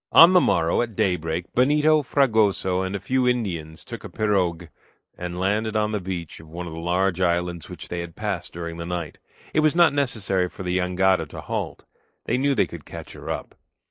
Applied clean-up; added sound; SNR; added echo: neural mask model Resemble Enhance denoiser.